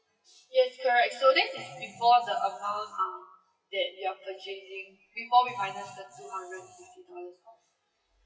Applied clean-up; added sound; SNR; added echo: classical method WPE with log-MMSE.